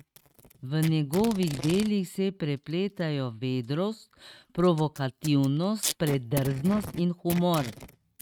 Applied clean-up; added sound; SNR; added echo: neural mask model RNNoise.